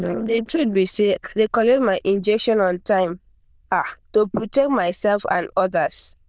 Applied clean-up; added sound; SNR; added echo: neural diffusion model UNIVERSE++.